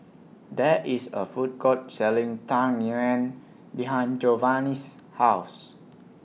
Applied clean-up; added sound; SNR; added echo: none; none; none; none.